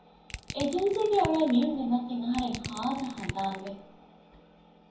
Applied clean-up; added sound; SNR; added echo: none; Crushing; 12 dB; reverberation time 0.6 s.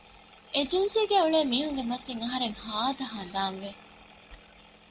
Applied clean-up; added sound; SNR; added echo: none; none; none; none.